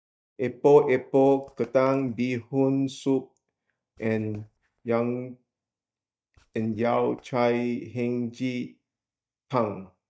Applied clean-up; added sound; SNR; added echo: neural mask model DeepFilterNet 3.